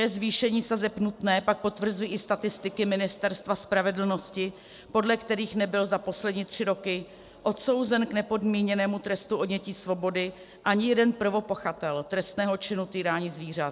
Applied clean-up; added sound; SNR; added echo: none; none; none; none.